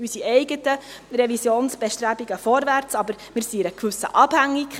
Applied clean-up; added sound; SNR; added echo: none; none; none; none.